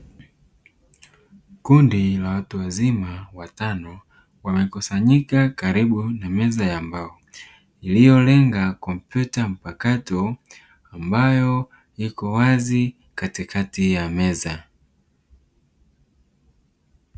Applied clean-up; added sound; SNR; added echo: none; none; none; none.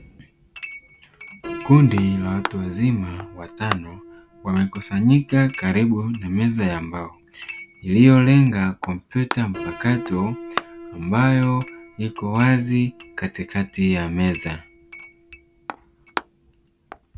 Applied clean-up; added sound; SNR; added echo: none; Chink, clink + Piano; 15 dB; none.